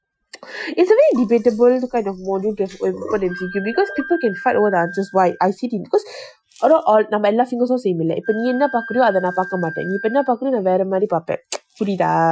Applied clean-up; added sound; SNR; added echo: classical method Wiener filter.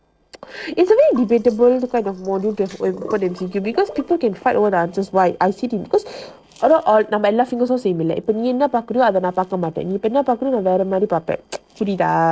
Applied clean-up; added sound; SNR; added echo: neural separator model SepFormer DNS4.